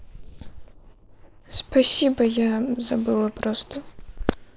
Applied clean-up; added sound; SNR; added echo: neural mask model Resemble Enhance denoiser.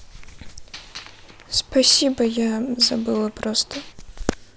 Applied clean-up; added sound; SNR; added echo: none; Gunshot, gunfire; 19 dB; none.